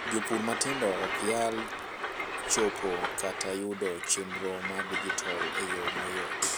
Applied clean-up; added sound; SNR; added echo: none; Train; 1 dB; none.